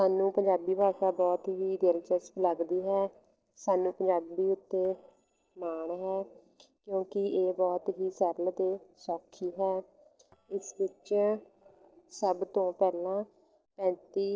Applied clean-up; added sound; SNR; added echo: neural separator model SepFormer DNS4.